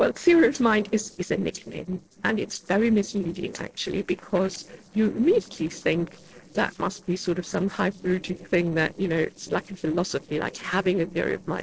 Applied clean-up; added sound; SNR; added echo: neural separator model SepFormer DNS4.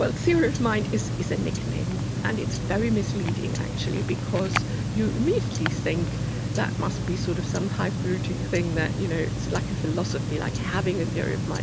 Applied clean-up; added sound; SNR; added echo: none; Tick-tock; -1 dB; none.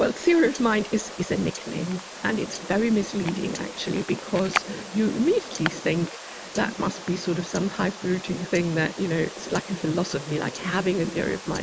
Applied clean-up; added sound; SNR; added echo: neural mask model Resemble Enhance denoiser.